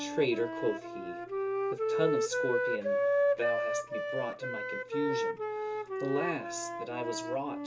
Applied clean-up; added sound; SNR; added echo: none; Wind instrument, woodwind instrument; -3 dB; reverberation time 0.2 s.